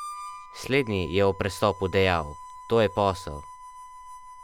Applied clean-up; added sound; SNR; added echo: none; Harmonica; 15 dB; none.